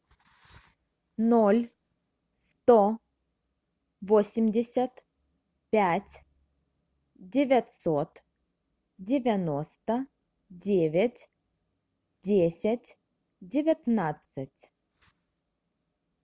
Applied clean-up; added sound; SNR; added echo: none; none; none; none.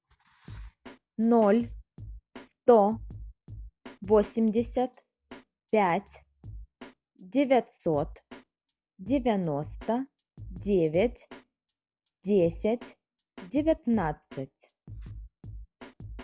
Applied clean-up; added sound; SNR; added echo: classical method log-MMSE.